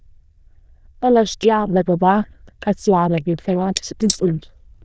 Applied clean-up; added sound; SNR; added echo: neural diffusion model UNIVERSE++.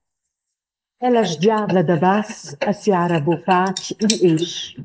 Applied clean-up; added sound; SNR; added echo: neural mask model Resemble Enhance denoiser.